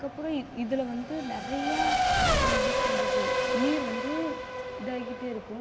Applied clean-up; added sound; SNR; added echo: none; Race car, auto racing / Accelerating, revving, vroom; -5 dB; none.